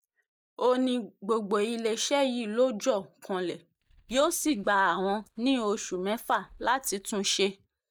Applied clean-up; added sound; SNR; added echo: neural mask model DeepFilterNet 3.